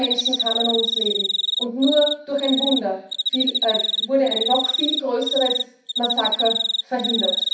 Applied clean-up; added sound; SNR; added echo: none; Cricket; 0 dB; reverberation time 0.6 s.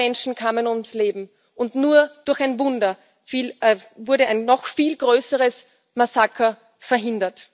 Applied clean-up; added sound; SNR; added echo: none; none; none; none.